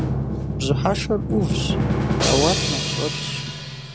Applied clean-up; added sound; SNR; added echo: none; Drum; -3 dB; none.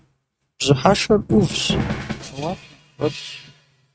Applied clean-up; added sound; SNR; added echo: neural mask model RNNoise.